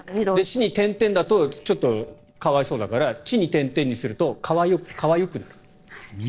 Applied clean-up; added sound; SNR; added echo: neural separator model SepFormer DNS4.